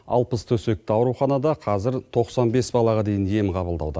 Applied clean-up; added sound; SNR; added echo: none; none; none; none.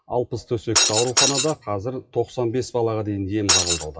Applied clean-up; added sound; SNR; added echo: classical method WPE with log-MMSE.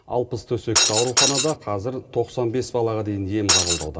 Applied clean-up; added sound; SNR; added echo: none; Shatter; -5 dB; reverberation time 2.3 s.